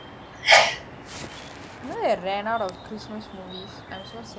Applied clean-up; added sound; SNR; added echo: none; Sneeze; -5 dB; none.